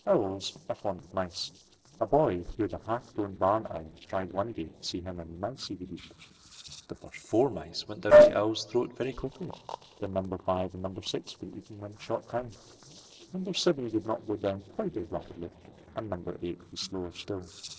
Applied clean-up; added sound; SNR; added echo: neural separator model SepFormer DNS4.